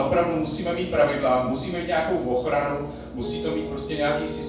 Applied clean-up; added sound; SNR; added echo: none; Piano; 9 dB; reverberation time 0.6 s.